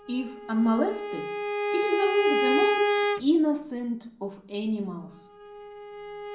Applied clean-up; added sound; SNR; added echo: none; Bowed string instrument; 1 dB; reverberation time 0.6 s.